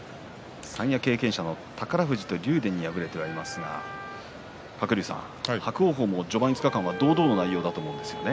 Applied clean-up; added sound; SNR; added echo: none; Wind instrument, woodwind instrument; 13 dB; none.